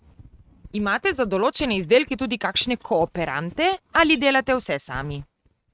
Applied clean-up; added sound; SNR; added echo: neural mask model RNNoise.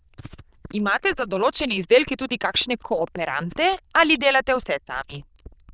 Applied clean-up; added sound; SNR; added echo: neural diffusion model UNIVERSE++.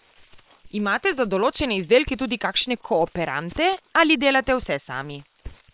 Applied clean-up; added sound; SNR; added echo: neural separator model SepFormer WHAM!.